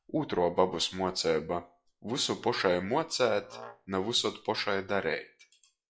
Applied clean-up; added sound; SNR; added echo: classical method log-MMSE.